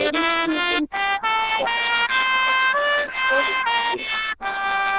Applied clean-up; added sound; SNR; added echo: neural diffusion model UNIVERSE++.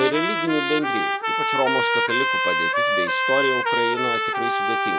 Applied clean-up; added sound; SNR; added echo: none; Trumpet; -4 dB; none.